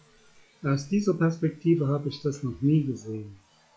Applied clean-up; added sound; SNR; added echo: classical method log-MMSE.